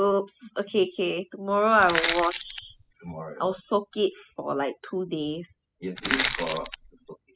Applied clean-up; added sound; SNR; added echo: classical method spectral subtraction.